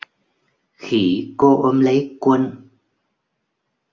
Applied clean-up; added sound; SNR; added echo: none; none; none; none.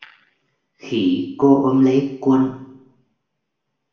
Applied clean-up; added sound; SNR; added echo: none; none; none; reverberation time 0.7 s.